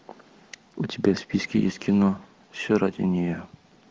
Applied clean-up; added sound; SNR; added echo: none; none; none; none.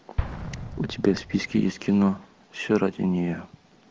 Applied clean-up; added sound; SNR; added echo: none; Explosion; 12 dB; none.